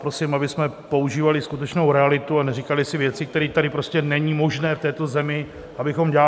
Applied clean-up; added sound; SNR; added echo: none; none; none; none.